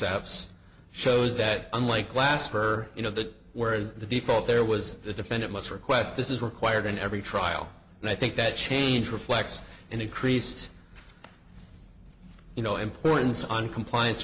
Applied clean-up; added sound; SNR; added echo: none; none; none; none.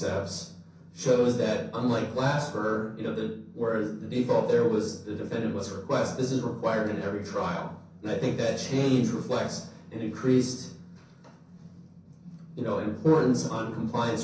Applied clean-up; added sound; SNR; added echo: none; none; none; reverberation time 0.6 s.